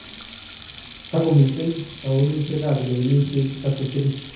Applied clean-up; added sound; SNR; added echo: none; Sink (filling or washing); 14 dB; reverberation time 0.7 s.